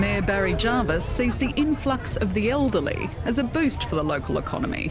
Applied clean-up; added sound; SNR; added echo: none; Crowd; 12 dB; none.